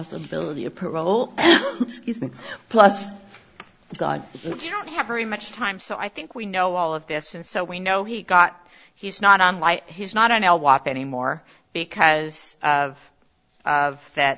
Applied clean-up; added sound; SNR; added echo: none; none; none; none.